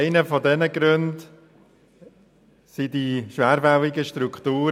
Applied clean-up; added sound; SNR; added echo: none; none; none; none.